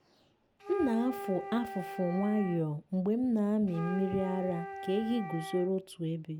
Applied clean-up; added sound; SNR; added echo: none; Wind instrument, woodwind instrument; 11 dB; none.